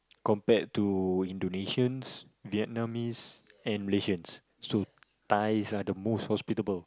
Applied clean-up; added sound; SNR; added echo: none; none; none; none.